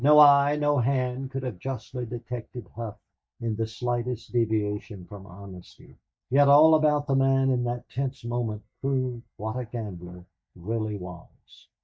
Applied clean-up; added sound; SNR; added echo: neural mask model DeepFilterNet 3.